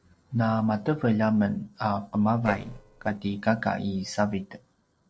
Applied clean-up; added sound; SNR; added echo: neural separator model SepFormer DNS4.